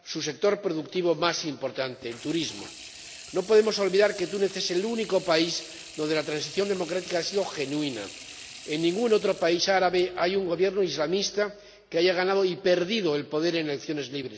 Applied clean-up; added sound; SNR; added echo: none; Sink (filling or washing) / Water tap, faucet; 20 dB; none.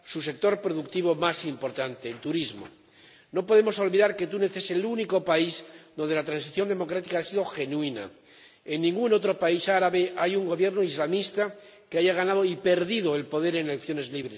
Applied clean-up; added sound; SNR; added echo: none; none; none; none.